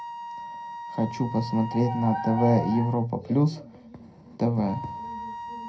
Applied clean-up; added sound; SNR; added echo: none; Wind instrument, woodwind instrument; 11 dB; reverberation time 0.2 s.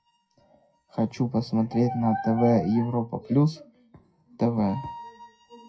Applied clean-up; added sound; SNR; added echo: classical method WPE with log-MMSE.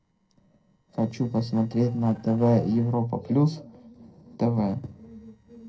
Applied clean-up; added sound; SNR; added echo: neural separator model SepFormer DNS4.